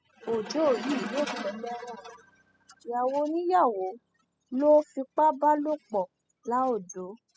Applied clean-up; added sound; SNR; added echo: classical method spectral subtraction.